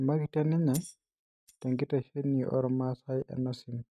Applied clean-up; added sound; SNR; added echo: neural mask model RNNoise.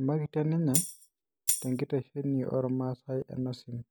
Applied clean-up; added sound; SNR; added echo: none; Tambourine; 1 dB; none.